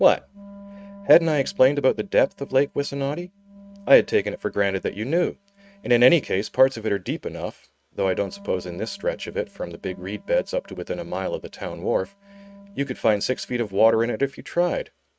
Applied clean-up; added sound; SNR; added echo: neural mask model RNNoise.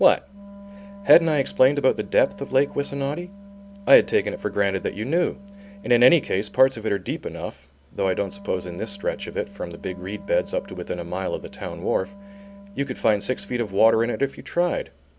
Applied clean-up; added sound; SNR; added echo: none; Wind instrument, woodwind instrument; 19 dB; none.